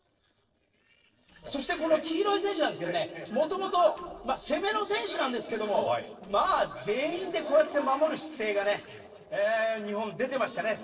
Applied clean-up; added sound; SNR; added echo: neural separator model SepFormer DNS4.